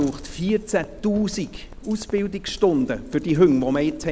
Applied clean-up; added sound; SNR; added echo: none; Coin (dropping) + Crackle; 17 dB; none.